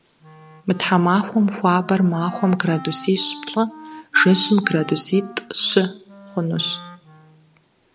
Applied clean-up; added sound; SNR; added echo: none; Wind instrument, woodwind instrument; 18 dB; none.